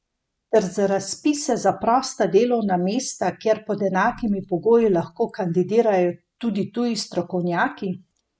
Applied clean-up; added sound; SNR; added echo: none; none; none; none.